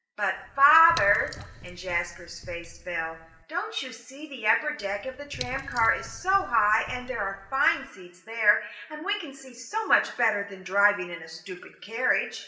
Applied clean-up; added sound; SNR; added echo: none; Drip / Water; 16 dB; reverberation time 0.7 s.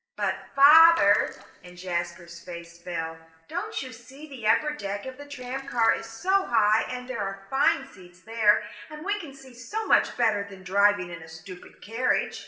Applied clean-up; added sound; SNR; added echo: neural separator model SepFormer DNS4.